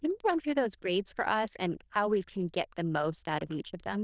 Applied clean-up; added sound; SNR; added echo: neural diffusion model UNIVERSE++.